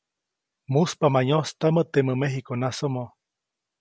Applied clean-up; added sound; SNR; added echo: none; none; none; none.